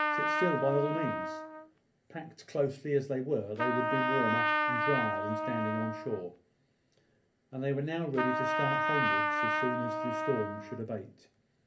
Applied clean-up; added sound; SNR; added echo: none; Trumpet; -1 dB; reverberation time 0.3 s.